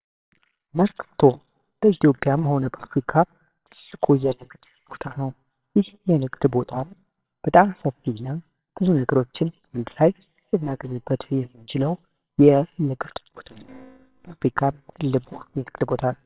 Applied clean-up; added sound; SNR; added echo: neural separator model SepFormer WHAMR!.